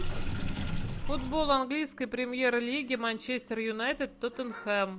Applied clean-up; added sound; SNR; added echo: none; Sink (filling or washing) / Water; 4 dB; none.